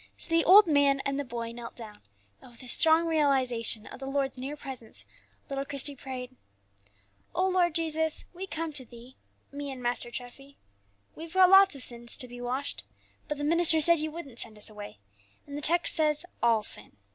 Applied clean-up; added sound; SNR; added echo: none; none; none; none.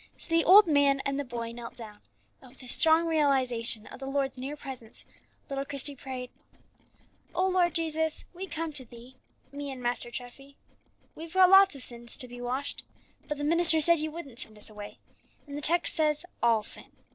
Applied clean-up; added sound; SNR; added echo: neural separator model SepFormer DNS4.